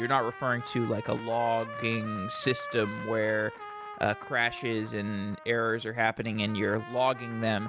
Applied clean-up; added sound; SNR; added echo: none; Trumpet; 12 dB; none.